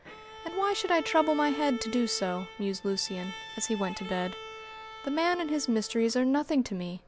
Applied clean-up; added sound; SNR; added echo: none; Bowed string instrument; 13 dB; none.